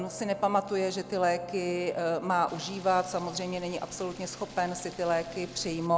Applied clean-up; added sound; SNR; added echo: none; Organ + Stream; 18 dB; none.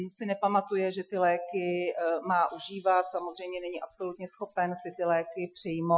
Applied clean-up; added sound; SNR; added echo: classical method Wiener filter.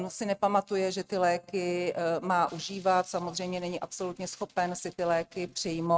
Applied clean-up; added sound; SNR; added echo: neural mask model RNNoise.